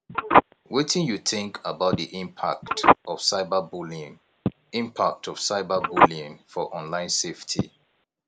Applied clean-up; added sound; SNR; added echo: none; Telephone; -2 dB; none.